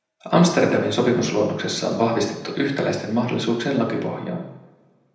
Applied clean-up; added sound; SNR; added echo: none; none; none; reverberation time 0.8 s.